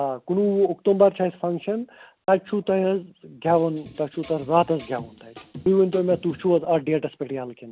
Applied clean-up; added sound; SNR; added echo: none; Drum kit; 19 dB; none.